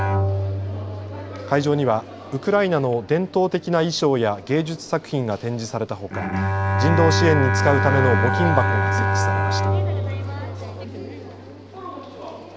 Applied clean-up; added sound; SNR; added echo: none; Bowed string instrument; 0 dB; none.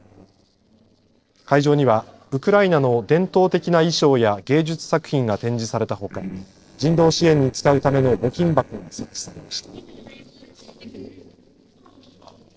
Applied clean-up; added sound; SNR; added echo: neural separator model SepFormer DNS4.